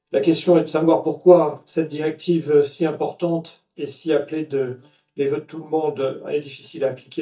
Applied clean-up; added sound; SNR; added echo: neural mask model DeepFilterNet 3.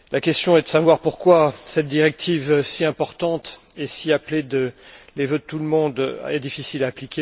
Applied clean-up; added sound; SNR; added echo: none; none; none; none.